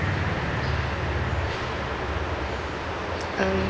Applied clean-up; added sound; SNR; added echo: none; none; none; none.